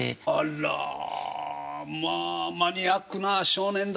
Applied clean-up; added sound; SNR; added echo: none; none; none; none.